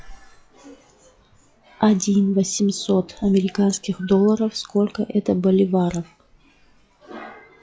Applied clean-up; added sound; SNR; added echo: classical method log-MMSE.